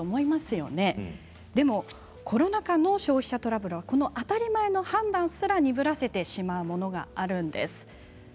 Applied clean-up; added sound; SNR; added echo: none; none; none; none.